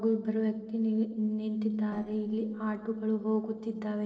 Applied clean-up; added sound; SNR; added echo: neural separator model SepFormer DNS4.